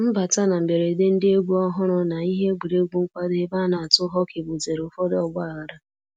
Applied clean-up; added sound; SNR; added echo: none; none; none; none.